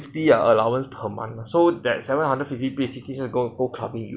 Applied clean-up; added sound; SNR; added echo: none; none; none; none.